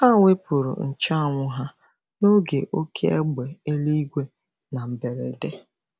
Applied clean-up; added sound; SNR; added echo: none; none; none; none.